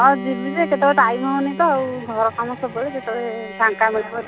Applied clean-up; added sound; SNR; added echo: none; Bowed string instrument; 12 dB; none.